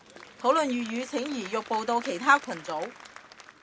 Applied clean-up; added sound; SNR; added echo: none; Applause / Crowd; 16 dB; none.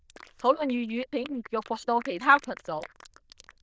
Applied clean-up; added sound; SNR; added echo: neural diffusion model UNIVERSE++.